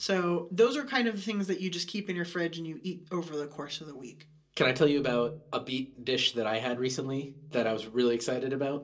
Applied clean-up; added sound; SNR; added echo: none; none; none; reverberation time 0.2 s.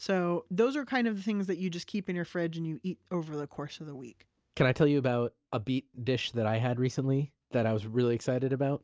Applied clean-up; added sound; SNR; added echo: none; none; none; none.